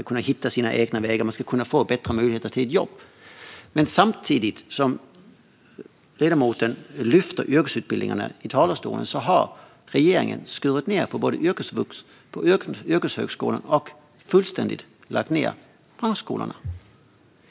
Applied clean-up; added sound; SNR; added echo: none; none; none; none.